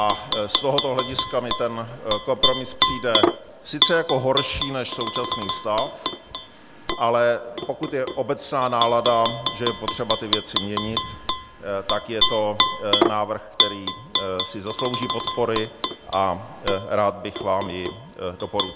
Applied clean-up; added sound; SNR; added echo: none; Tap / Glass; 1 dB; none.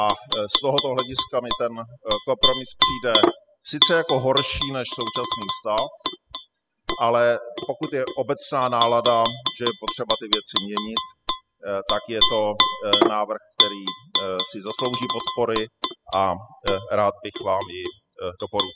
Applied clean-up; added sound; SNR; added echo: classical method spectral subtraction.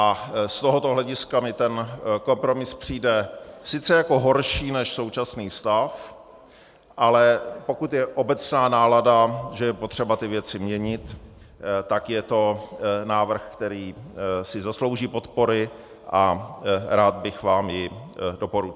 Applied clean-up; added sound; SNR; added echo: none; none; none; none.